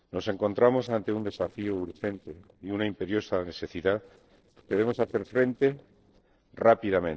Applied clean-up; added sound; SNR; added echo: neural separator model SepFormer DNS4.